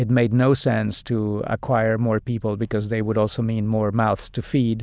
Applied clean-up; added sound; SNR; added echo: none; none; none; none.